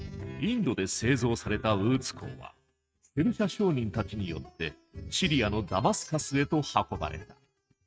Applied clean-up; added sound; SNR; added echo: neural mask model RNNoise.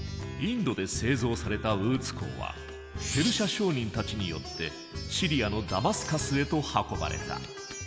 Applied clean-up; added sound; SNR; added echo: none; none; none; none.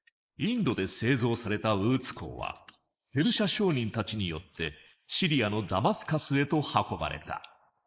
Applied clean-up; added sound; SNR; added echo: neural mask model Resemble Enhance denoiser.